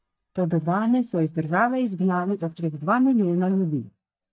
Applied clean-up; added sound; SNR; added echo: neural mask model DeepFilterNet 3.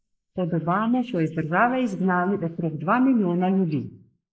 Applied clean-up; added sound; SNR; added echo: neural mask model Resemble Enhance denoiser.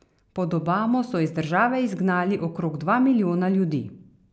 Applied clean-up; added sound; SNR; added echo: none; none; none; none.